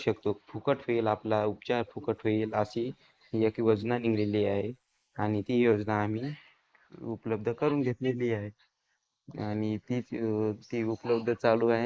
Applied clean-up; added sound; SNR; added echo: neural mask model Resemble Enhance denoiser.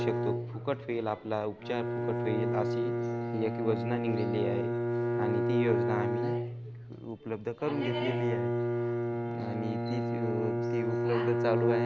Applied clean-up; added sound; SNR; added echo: none; Bowed string instrument; -3 dB; none.